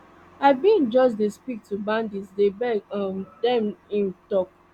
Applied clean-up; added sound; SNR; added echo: none; none; none; none.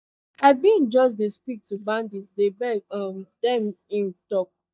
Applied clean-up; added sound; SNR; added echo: neural mask model DeepFilterNet 3.